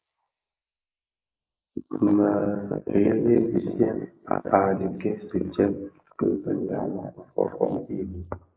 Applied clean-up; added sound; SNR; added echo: neural mask model Resemble Enhance denoiser.